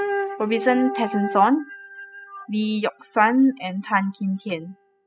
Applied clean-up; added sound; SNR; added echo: classical method spectral subtraction.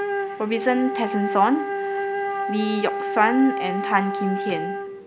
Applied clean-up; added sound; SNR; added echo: none; Wind instrument, woodwind instrument; 3 dB; none.